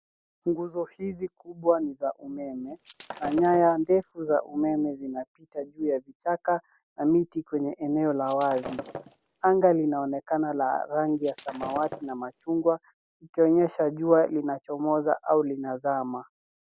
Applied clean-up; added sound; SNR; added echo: none; Shatter; 14 dB; none.